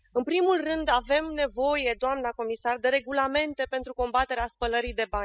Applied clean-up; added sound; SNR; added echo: classical method spectral subtraction.